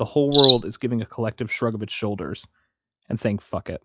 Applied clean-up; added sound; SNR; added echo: classical method log-MMSE.